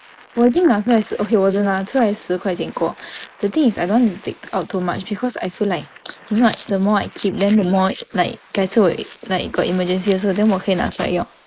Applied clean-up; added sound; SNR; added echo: neural mask model Resemble Enhance denoiser.